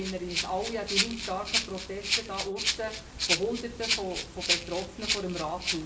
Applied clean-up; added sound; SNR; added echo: none; Rattle (instrument); -2 dB; reverberation time 0.5 s.